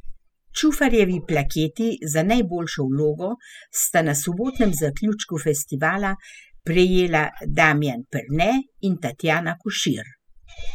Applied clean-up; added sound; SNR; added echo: classical method spectral subtraction.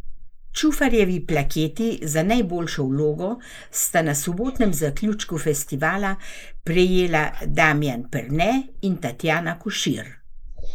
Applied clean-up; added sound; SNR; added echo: neural mask model Resemble Enhance denoiser.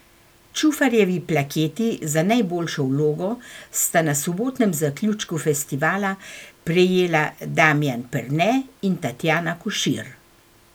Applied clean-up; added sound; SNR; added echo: none; none; none; none.